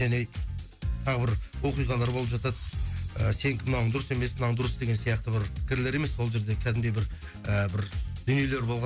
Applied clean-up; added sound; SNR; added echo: none; none; none; none.